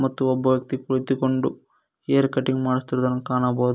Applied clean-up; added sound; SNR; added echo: none; none; none; none.